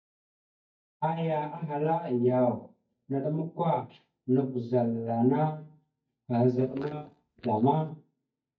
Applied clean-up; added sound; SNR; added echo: neural mask model DeepFilterNet 3.